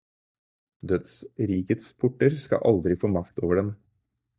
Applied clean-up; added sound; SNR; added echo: neural mask model DeepFilterNet 3.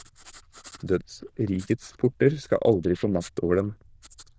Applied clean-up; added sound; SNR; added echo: neural diffusion model UNIVERSE++.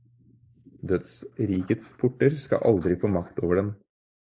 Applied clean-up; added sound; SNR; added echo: neural mask model Resemble Enhance denoiser.